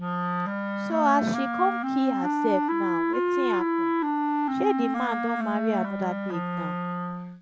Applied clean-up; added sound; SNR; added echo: none; Wind instrument, woodwind instrument; -3 dB; none.